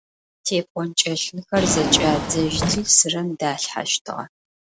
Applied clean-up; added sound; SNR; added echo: none; Drawer open or close; 3 dB; none.